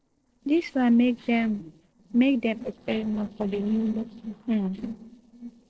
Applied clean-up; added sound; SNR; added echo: neural separator model SepFormer DNS4.